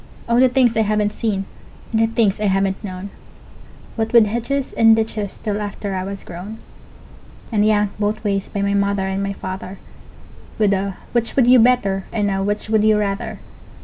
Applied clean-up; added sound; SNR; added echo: none; none; none; none.